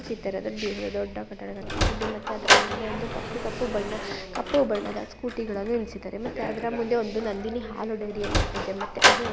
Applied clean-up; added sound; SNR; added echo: none; Sliding door; -2 dB; none.